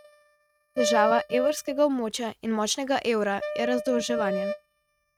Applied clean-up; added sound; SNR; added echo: neural mask model RNNoise.